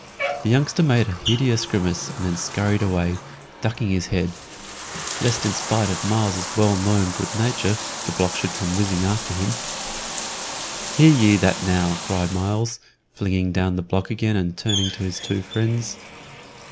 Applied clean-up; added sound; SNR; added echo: none; Bathtub (filling or washing); 9 dB; none.